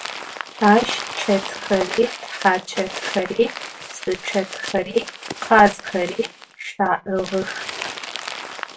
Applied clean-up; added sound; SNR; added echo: none; Crumpling, crinkling; 10 dB; reverberation time 0.2 s.